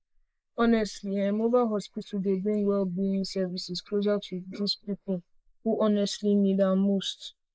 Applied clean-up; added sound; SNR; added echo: neural mask model Resemble Enhance denoiser.